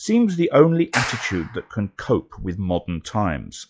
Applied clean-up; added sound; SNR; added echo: classical method log-MMSE.